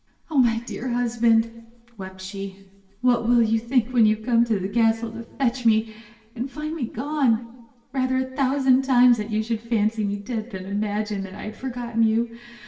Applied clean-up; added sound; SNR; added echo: none; none; none; reverberation time 0.9 s.